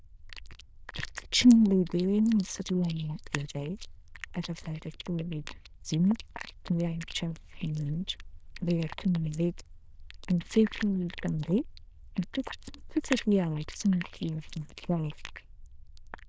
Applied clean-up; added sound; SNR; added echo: neural diffusion model UNIVERSE++.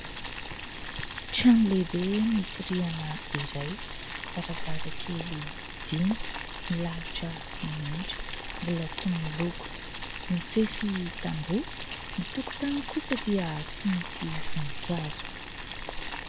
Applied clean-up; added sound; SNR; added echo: none; Boiling; 4 dB; none.